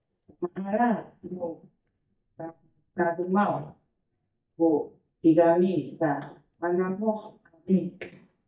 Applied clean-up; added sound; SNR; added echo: neural mask model DeepFilterNet 3.